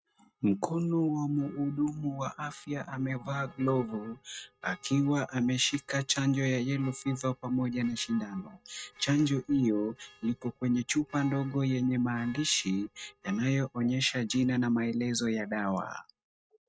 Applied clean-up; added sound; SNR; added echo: neural mask model RNNoise.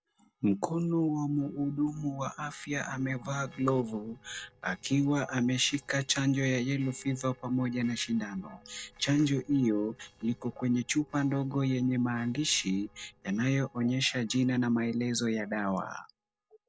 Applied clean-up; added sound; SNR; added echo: neural separator model SepFormer DNS4.